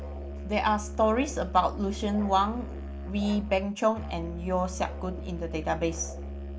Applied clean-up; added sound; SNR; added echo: none; Musical instrument; 8 dB; none.